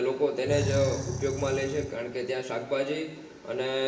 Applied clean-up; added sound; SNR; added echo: none; Animal; 5 dB; reverberation time 1.1 s.